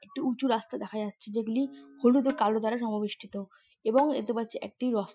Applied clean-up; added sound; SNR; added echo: classical method Wiener filter.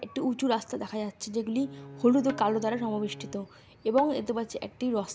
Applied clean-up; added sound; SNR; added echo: none; Bowed string instrument + Percussion; 15 dB; none.